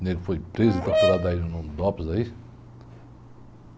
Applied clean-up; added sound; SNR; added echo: none; Brass instrument; 0 dB; none.